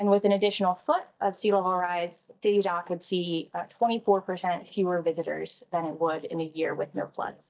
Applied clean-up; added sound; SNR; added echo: neural mask model DeepFilterNet 3.